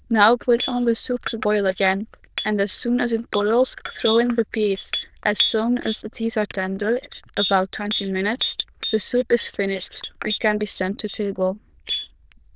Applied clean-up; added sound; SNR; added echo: neural diffusion model UNIVERSE++.